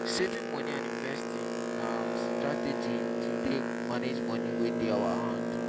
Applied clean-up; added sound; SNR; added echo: none; Boat, Water vehicle; -5 dB; none.